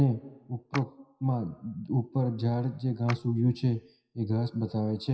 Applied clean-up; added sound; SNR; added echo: classical method WPE with log-MMSE.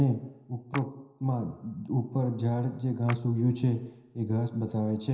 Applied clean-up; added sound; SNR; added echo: none; Clapping; 18 dB; reverberation time 0.9 s.